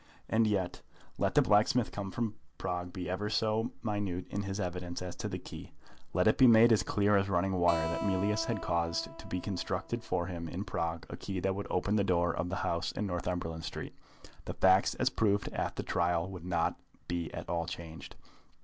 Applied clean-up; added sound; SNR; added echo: none; Acoustic guitar; 10 dB; none.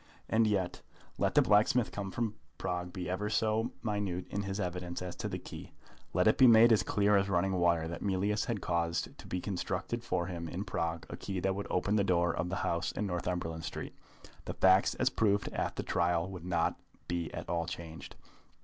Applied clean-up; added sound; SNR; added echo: none; none; none; none.